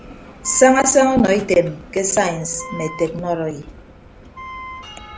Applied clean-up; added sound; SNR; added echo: none; Bell + Wind instrument, woodwind instrument; 16 dB; none.